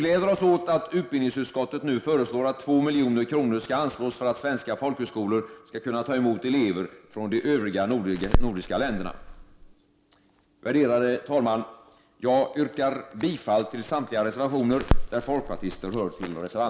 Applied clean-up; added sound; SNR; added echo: none; Crackle; 2 dB; none.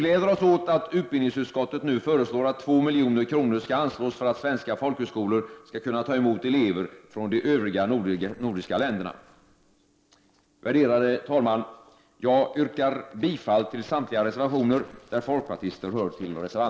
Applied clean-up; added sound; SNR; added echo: neural separator model SepFormer DNS4.